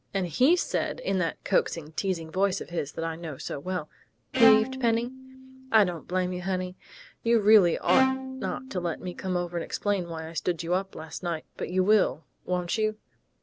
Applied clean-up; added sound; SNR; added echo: none; Bowed string instrument; 6 dB; none.